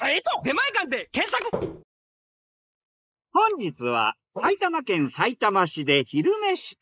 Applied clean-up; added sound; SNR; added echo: neural mask model Resemble Enhance denoiser.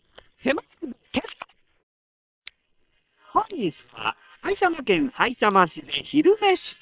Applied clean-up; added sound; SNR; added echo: neural separator model SepFormer WHAM!.